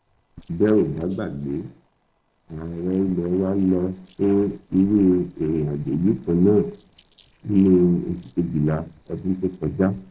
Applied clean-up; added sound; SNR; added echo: neural separator model SepFormer DNS4.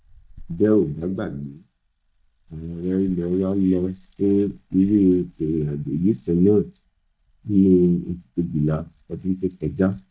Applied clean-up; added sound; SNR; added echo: neural mask model DeepFilterNet 3.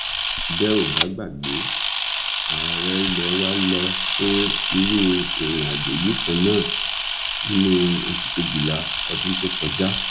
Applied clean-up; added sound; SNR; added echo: none; Camera; 0 dB; reverberation time 0.3 s.